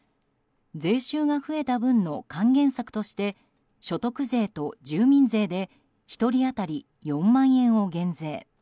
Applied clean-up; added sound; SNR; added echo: none; none; none; none.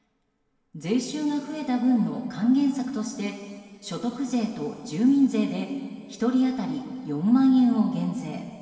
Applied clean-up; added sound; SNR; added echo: none; none; none; reverberation time 2.7 s.